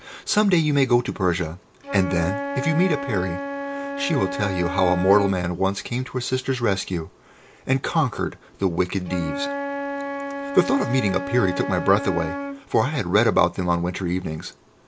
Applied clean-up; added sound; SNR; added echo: none; Wind instrument, woodwind instrument; 9 dB; none.